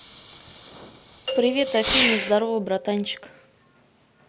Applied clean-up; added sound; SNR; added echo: none; Doorbell + Fireworks; 2 dB; none.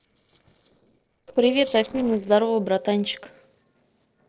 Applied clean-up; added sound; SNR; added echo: neural separator model SepFormer DNS4.